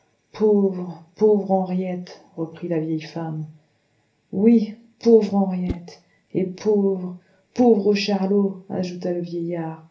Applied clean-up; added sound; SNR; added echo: none; Whoosh, swoosh, swish; 17 dB; reverberation time 0.3 s.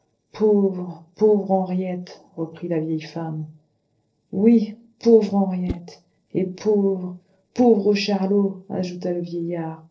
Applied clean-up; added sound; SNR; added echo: neural separator model SepFormer DNS4.